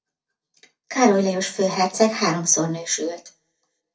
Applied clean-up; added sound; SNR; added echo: none; none; none; reverberation time 0.3 s.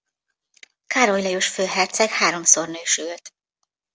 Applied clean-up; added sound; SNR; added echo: none; none; none; none.